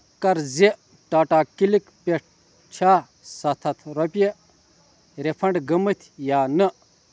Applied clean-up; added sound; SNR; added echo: none; none; none; none.